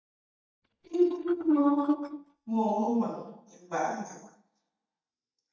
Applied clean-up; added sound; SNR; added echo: neural mask model DeepFilterNet 3.